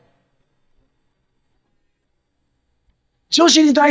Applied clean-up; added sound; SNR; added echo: neural mask model DeepFilterNet 3.